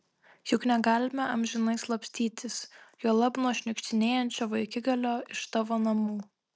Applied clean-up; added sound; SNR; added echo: none; none; none; none.